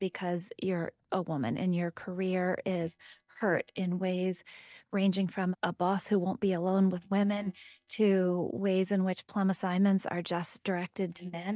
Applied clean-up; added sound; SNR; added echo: neural mask model DeepFilterNet 3.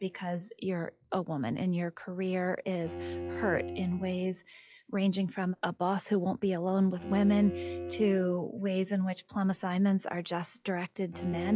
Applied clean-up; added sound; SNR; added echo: classical method log-MMSE.